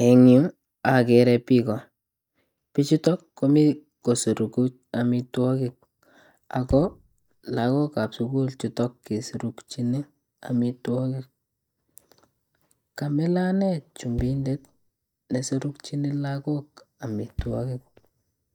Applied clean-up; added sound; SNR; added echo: neural mask model DeepFilterNet 3.